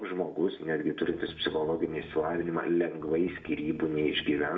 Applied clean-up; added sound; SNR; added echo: none; Strum; 18 dB; reverberation time 0.4 s.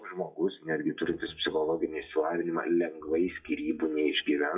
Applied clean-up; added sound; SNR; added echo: classical method WPE with log-MMSE.